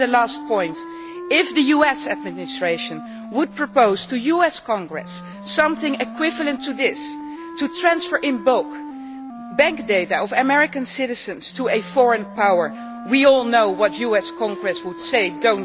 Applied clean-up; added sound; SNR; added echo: none; Wind instrument, woodwind instrument; 14 dB; none.